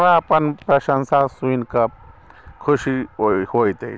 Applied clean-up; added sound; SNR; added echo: none; none; none; none.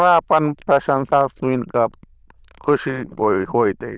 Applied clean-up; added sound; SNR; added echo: neural diffusion model UNIVERSE++.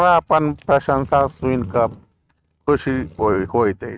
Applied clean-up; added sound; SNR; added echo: neural mask model RNNoise.